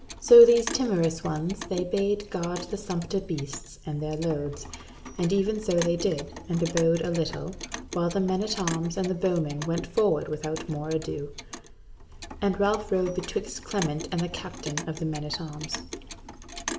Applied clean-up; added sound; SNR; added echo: none; Clock; 13 dB; reverberation time 0.6 s.